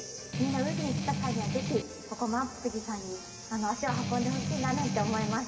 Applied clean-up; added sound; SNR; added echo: none; Strum; 0 dB; reverberation time 1.8 s.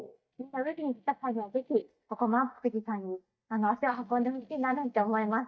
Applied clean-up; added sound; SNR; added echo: neural mask model DeepFilterNet 3.